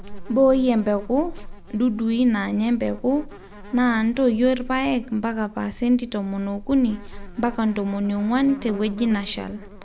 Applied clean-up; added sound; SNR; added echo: none; Insect; 15 dB; none.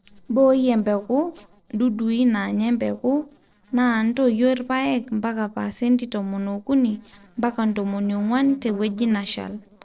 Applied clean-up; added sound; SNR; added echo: neural separator model SepFormer DNS4.